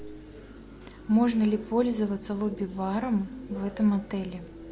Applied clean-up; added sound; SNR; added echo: none; none; none; none.